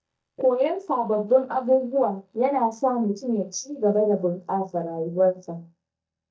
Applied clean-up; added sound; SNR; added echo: neural mask model DeepFilterNet 3.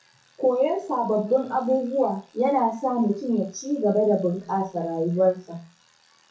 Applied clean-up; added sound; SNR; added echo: classical method WPE with log-MMSE.